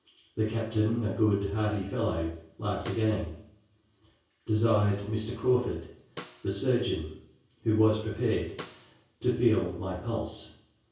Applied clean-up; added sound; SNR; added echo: none; Snare drum; 20 dB; reverberation time 0.6 s.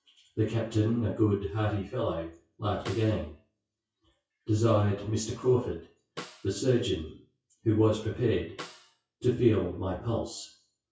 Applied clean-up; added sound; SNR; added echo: classical method WPE with log-MMSE.